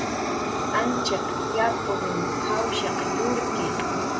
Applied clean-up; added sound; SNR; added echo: none; Fire; -3 dB; reverberation time 1.1 s.